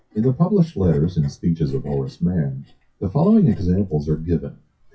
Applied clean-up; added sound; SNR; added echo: classical method WPE with log-MMSE.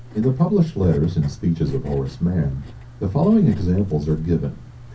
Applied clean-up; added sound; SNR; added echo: none; Writing; 16 dB; reverberation time 0.3 s.